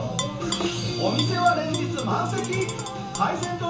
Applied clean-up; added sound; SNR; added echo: none; Tap / Glass; 11 dB; reverberation time 0.8 s.